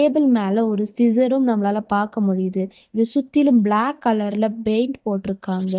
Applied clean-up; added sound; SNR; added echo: neural mask model DeepFilterNet 3.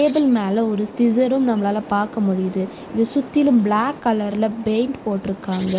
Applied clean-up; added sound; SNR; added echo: none; Bird; 17 dB; none.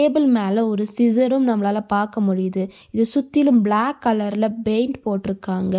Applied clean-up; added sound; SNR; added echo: none; none; none; none.